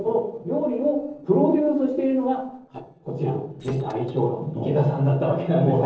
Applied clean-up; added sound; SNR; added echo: neural separator model SepFormer DNS4.